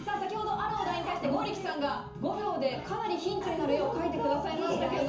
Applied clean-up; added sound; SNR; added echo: none; Wind instrument, woodwind instrument; 20 dB; reverberation time 0.9 s.